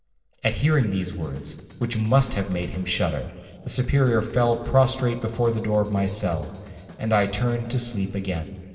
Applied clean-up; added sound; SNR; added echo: neural separator model SepFormer DNS4.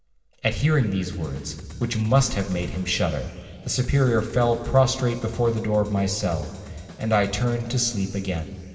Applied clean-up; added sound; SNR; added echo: none; Drum kit; 17 dB; reverberation time 2.3 s.